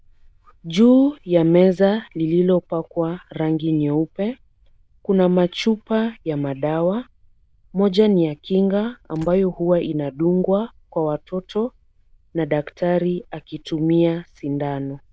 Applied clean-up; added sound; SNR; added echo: neural diffusion model UNIVERSE++.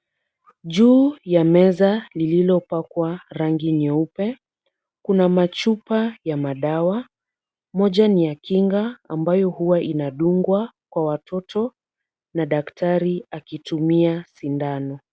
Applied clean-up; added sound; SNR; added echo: none; none; none; none.